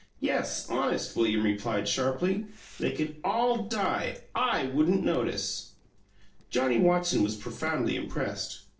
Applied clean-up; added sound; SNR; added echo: neural separator model SepFormer DNS4.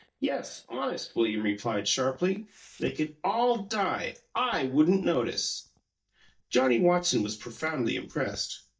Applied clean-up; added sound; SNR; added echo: neural mask model DeepFilterNet 3.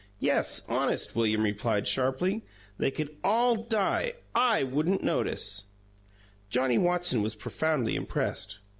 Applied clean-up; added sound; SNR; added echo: none; none; none; none.